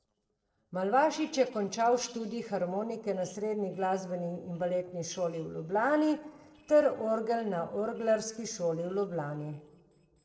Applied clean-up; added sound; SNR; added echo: neural separator model SepFormer DNS4.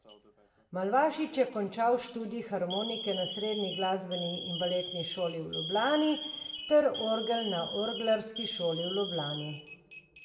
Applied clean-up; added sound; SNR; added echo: none; Alarm; 9 dB; reverberation time 1.1 s.